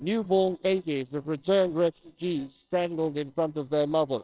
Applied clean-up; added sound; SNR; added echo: neural separator model SepFormer WHAMR!.